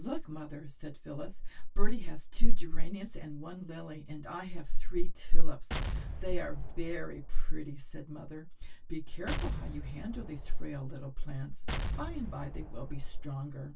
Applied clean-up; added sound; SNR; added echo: none; Explosion; 14 dB; reverberation time 0.1 s.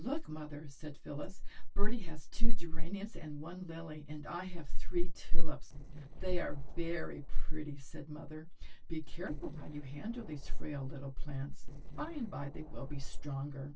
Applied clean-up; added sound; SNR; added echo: neural separator model SepFormer DNS4.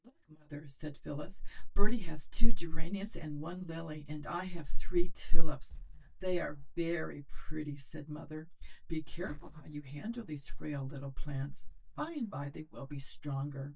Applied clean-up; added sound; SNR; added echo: neural mask model DeepFilterNet 3.